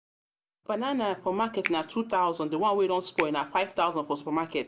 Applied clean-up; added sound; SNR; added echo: none; Finger snapping; 7 dB; none.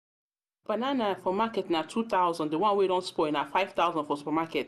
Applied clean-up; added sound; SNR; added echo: none; none; none; none.